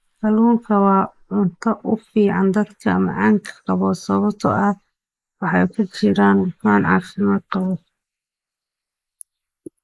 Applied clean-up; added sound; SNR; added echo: neural mask model Resemble Enhance denoiser.